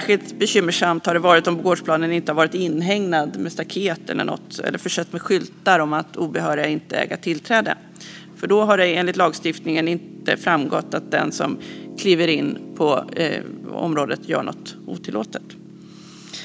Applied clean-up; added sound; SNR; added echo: none; Piano; 17 dB; none.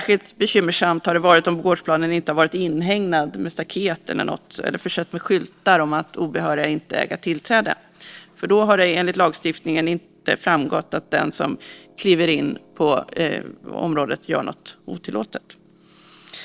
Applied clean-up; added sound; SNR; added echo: neural separator model SepFormer DNS4.